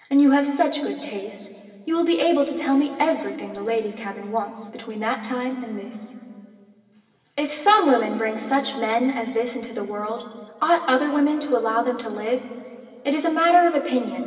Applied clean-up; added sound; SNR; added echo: none; none; none; reverberation time 2.4 s.